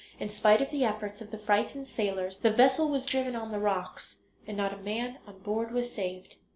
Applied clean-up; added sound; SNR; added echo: none; none; none; none.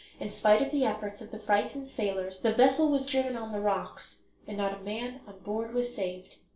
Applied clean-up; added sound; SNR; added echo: none; none; none; reverberation time 0.3 s.